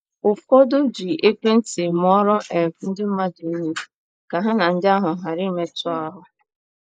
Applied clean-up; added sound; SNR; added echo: neural mask model Resemble Enhance denoiser.